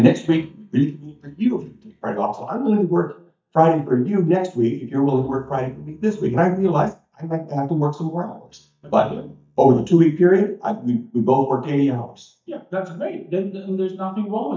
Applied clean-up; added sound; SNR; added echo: neural mask model DeepFilterNet 3.